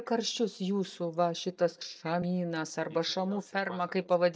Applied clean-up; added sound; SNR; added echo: neural mask model DeepFilterNet 3.